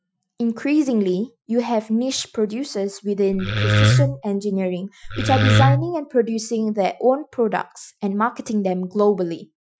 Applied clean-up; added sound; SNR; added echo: classical method Wiener filter.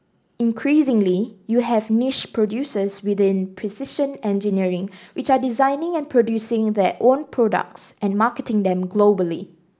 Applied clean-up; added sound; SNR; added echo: none; none; none; none.